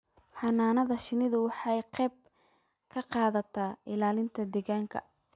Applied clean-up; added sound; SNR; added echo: none; none; none; none.